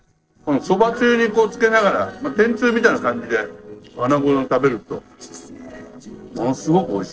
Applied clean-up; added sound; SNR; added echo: neural separator model SepFormer DNS4.